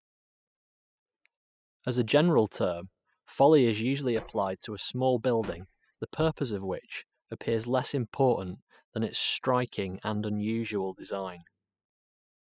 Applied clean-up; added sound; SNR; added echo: classical method spectral subtraction.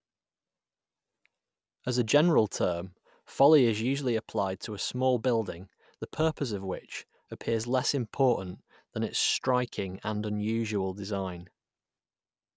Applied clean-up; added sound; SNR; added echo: none; none; none; none.